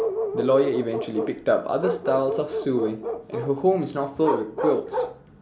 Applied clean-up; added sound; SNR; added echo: none; Bark; 5 dB; none.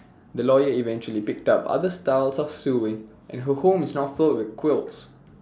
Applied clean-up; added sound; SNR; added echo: none; none; none; none.